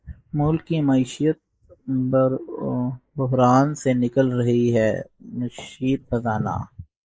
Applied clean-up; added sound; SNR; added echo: neural mask model Resemble Enhance denoiser.